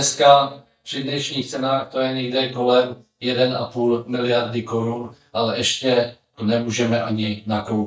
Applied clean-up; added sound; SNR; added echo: neural mask model DeepFilterNet 3.